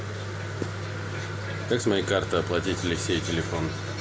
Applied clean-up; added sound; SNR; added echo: none; none; none; none.